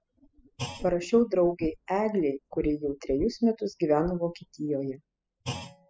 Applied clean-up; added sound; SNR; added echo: classical method spectral subtraction.